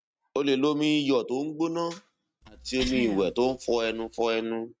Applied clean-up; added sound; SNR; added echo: neural mask model RNNoise.